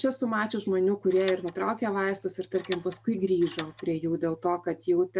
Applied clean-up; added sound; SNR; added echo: none; Tools; 11 dB; none.